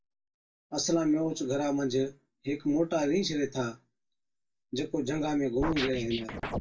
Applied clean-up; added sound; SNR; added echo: neural mask model DeepFilterNet 3.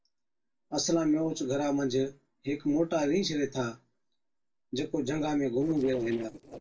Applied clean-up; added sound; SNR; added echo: neural separator model SepFormer DNS4.